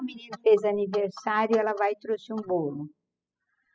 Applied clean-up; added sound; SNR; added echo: classical method spectral subtraction.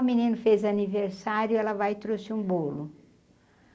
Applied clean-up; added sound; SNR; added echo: none; none; none; none.